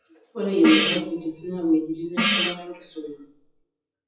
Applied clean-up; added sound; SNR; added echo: classical method WPE with log-MMSE.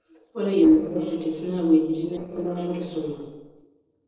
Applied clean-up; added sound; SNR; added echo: neural separator model SepFormer DNS4.